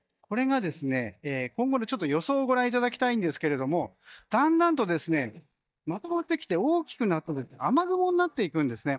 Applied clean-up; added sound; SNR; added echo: neural mask model DeepFilterNet 3.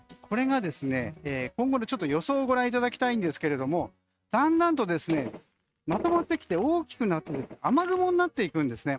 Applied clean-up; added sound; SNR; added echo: neural mask model RNNoise.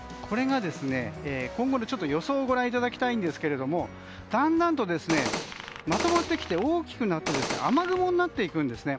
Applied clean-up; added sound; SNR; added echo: none; Gunshot, gunfire; 5 dB; none.